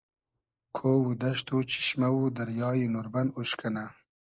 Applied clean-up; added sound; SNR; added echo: neural mask model Resemble Enhance denoiser.